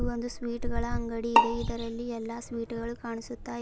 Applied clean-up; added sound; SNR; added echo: none; Bowed string instrument; -1 dB; none.